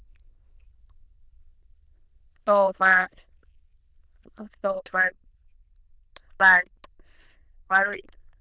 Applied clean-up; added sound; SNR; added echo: neural diffusion model UNIVERSE++.